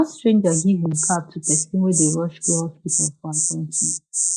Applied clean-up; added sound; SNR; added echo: neural mask model DeepFilterNet 3.